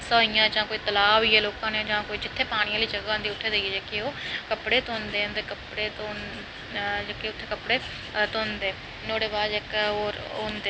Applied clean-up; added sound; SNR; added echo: none; Organ; 19 dB; none.